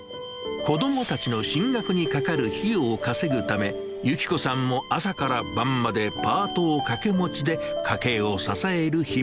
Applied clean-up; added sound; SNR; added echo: none; Bowed string instrument; 17 dB; none.